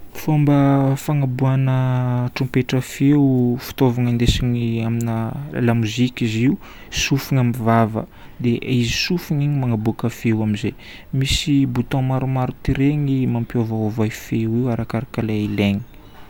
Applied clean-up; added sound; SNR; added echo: none; none; none; none.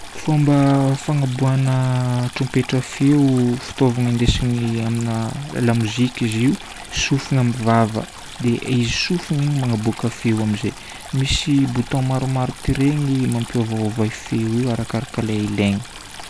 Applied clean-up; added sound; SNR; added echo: none; Stream; 17 dB; none.